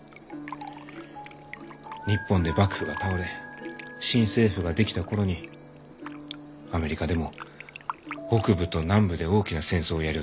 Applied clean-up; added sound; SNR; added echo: none; Fill (with liquid); 19 dB; none.